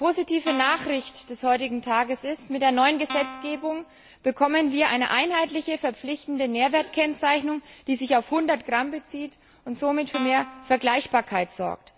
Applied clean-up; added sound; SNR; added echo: none; Guitar; 12 dB; none.